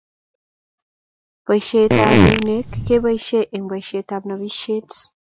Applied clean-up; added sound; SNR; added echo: none; Fart; -5 dB; none.